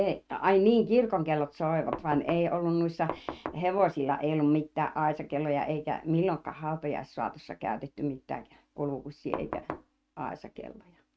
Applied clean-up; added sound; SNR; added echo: neural mask model RNNoise.